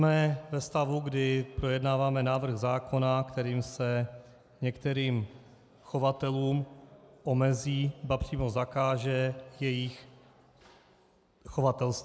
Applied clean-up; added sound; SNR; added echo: none; none; none; none.